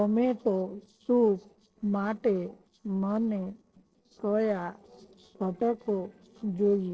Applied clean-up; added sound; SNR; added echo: neural separator model SepFormer DNS4.